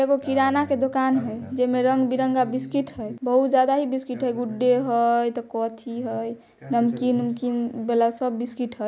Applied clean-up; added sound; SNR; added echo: none; none; none; none.